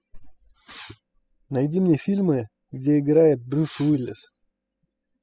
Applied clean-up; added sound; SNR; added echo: classical method spectral subtraction.